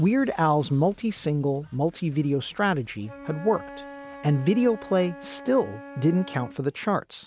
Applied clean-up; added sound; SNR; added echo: none; Wind instrument, woodwind instrument; 19 dB; none.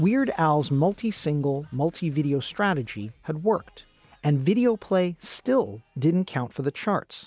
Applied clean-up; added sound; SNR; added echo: none; none; none; none.